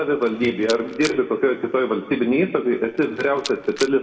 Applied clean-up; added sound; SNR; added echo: none; Rattle; 15 dB; reverberation time 0.9 s.